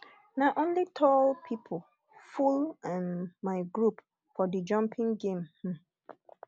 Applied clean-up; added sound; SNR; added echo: none; none; none; none.